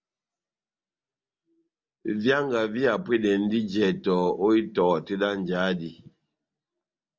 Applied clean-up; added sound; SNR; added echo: none; none; none; none.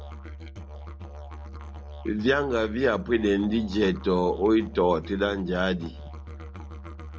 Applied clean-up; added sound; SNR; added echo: none; Musical instrument; 12 dB; none.